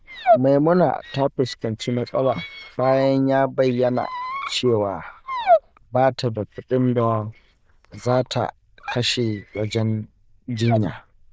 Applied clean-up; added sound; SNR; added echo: neural diffusion model UNIVERSE++.